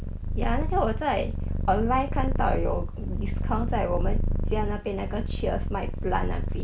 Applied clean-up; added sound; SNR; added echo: none; Purr; -3 dB; none.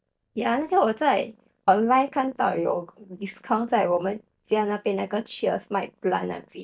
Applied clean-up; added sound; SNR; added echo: neural mask model DeepFilterNet 3.